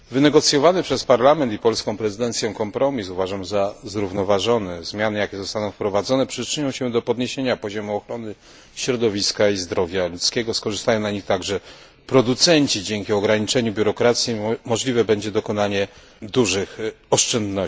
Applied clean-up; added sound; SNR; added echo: none; none; none; none.